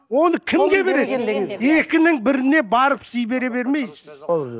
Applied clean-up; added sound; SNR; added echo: none; none; none; none.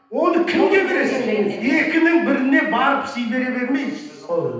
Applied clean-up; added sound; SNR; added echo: none; none; none; reverberation time 0.9 s.